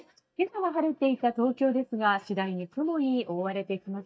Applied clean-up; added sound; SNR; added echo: neural mask model DeepFilterNet 3.